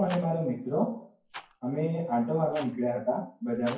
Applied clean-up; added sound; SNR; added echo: classical method WPE with log-MMSE.